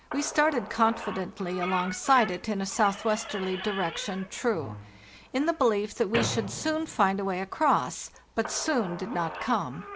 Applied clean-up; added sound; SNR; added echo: none; Squeak / Slam; 11 dB; none.